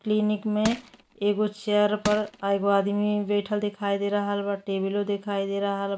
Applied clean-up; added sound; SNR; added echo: none; Crushing; 10 dB; none.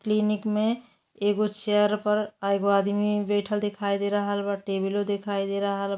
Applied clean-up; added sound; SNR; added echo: none; none; none; none.